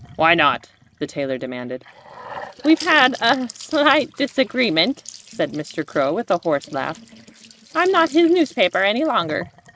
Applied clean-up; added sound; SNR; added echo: neural mask model RNNoise.